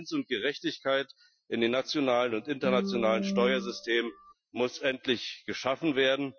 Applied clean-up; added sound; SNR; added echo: classical method Wiener filter.